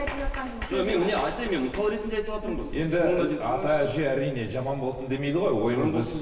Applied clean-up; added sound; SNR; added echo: none; Rain; 14 dB; reverberation time 1.4 s.